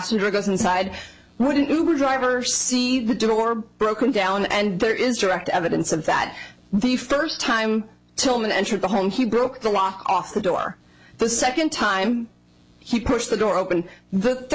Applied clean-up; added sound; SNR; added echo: none; none; none; none.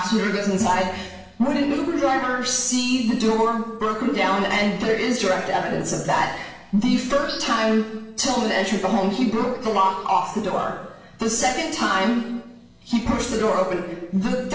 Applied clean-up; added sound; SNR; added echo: none; none; none; reverberation time 1.0 s.